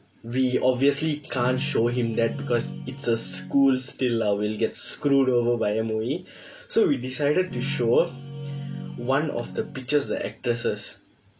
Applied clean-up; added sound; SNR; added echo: none; Guitar; 9 dB; none.